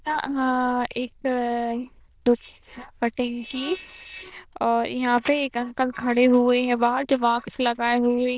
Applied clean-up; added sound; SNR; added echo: neural diffusion model UNIVERSE++.